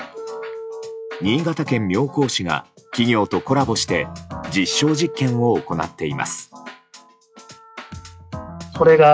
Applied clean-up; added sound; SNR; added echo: classical method log-MMSE.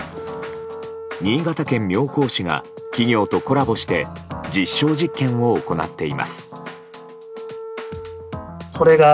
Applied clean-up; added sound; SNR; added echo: none; Wind instrument, woodwind instrument; 15 dB; none.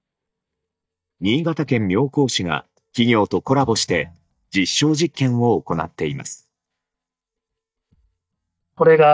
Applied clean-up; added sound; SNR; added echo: neural mask model DeepFilterNet 3.